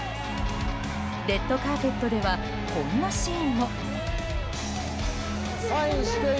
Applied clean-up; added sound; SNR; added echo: none; Electric guitar; 9 dB; none.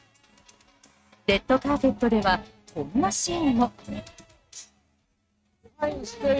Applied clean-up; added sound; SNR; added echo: neural mask model RNNoise.